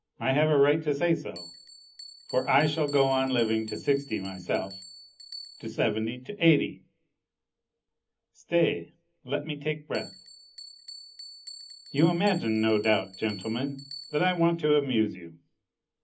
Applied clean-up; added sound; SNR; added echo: none; Bell; 20 dB; reverberation time 0.4 s.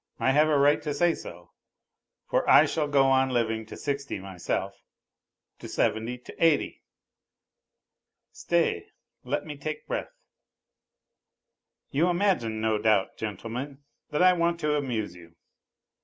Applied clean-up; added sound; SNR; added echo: none; none; none; none.